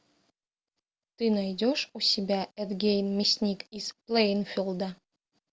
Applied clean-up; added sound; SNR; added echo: none; none; none; none.